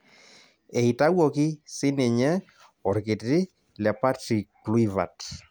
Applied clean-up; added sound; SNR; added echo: none; none; none; none.